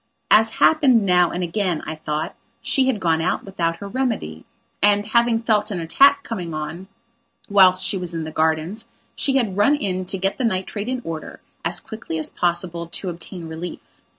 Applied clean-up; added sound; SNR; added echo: none; none; none; none.